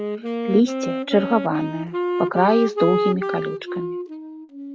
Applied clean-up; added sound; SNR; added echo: none; Wind instrument, woodwind instrument; 3 dB; none.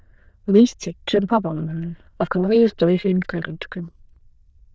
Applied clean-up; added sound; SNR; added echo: neural diffusion model UNIVERSE++.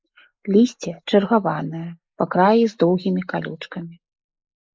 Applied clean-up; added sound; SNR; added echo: neural mask model Resemble Enhance denoiser.